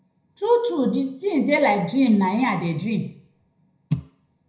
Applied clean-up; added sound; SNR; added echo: none; none; none; reverberation time 0.5 s.